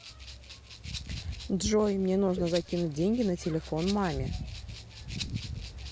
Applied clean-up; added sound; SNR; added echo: none; Rattle (instrument); 16 dB; none.